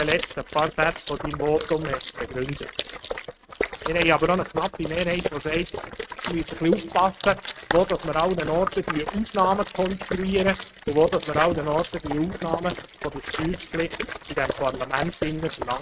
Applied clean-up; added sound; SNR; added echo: neural mask model RNNoise.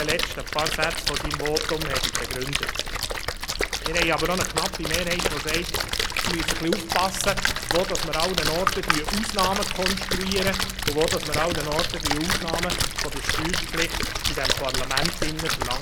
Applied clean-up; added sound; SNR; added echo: none; Splash, splatter; -2 dB; none.